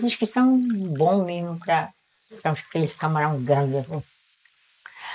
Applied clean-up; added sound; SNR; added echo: neural mask model Resemble Enhance denoiser.